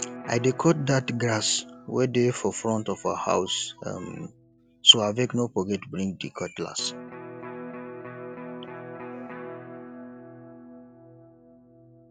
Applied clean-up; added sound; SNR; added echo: none; Electric guitar; 15 dB; none.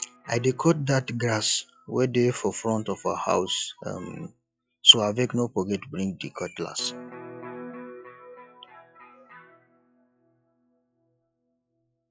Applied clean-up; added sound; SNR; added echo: classical method log-MMSE.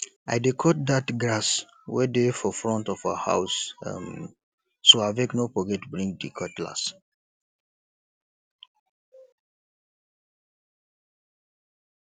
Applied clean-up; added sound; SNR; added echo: none; none; none; none.